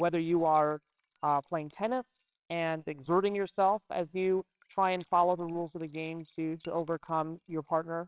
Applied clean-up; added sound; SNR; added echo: neural separator model SepFormer WHAMR!.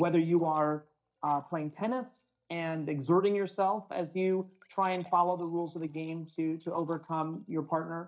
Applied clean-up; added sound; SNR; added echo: neural mask model DeepFilterNet 3.